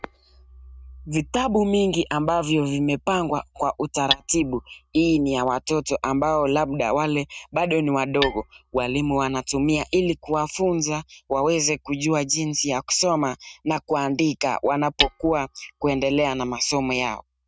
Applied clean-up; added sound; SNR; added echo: neural mask model RNNoise.